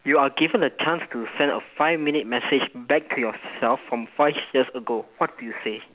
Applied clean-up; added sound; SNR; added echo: none; none; none; none.